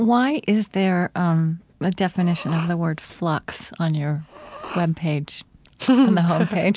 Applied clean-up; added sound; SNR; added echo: none; Respiratory sounds; 19 dB; none.